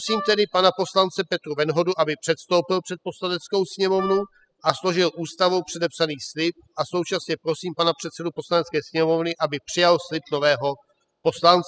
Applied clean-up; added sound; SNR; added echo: classical method spectral subtraction.